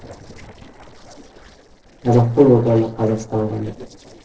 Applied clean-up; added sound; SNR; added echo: neural separator model SepFormer DNS4.